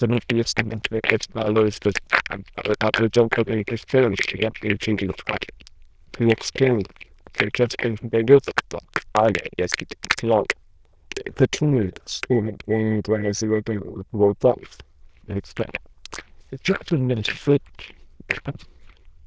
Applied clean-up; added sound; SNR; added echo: neural diffusion model UNIVERSE++.